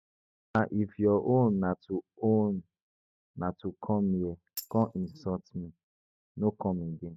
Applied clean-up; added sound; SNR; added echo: neural mask model RNNoise.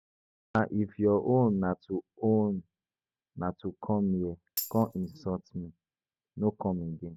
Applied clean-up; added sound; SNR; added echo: none; Tambourine; 11 dB; none.